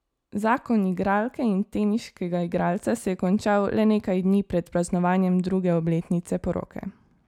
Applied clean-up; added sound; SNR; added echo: none; none; none; none.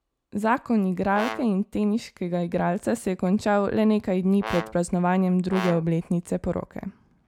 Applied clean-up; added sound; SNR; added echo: none; Brass instrument; 11 dB; none.